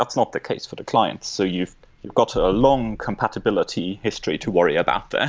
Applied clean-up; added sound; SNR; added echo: none; none; none; none.